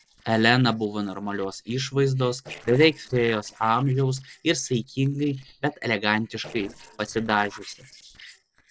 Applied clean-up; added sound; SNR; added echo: neural separator model SepFormer DNS4.